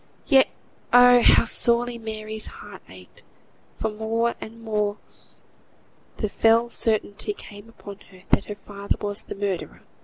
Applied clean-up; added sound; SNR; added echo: none; none; none; none.